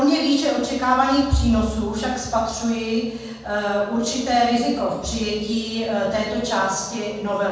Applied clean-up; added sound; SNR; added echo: none; none; none; reverberation time 1.2 s.